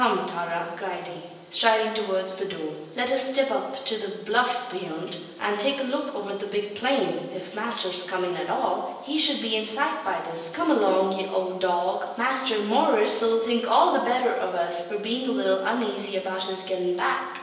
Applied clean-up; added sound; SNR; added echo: none; none; none; reverberation time 1.0 s.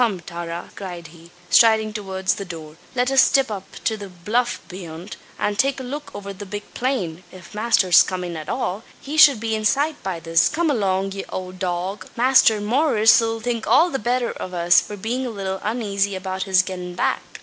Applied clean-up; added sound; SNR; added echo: none; none; none; none.